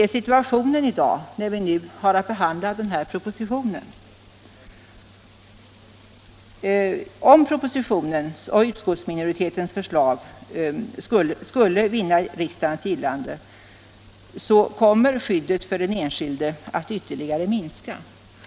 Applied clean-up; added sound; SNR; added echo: none; none; none; none.